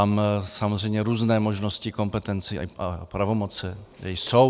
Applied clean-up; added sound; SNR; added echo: none; none; none; none.